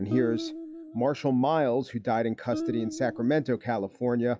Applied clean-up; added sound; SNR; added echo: classical method log-MMSE.